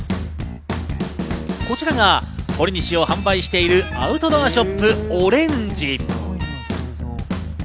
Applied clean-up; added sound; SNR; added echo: none; none; none; none.